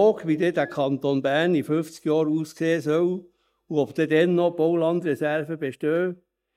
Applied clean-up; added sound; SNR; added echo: neural mask model DeepFilterNet 3.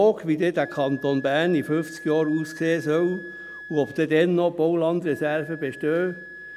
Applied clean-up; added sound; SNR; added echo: none; Wind instrument, woodwind instrument; 18 dB; none.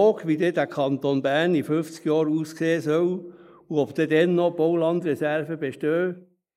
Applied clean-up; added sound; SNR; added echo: neural mask model Resemble Enhance denoiser.